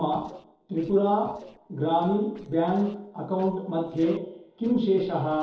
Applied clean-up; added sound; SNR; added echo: neural separator model SepFormer DNS4.